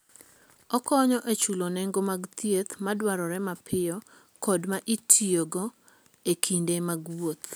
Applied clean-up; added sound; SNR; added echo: none; none; none; none.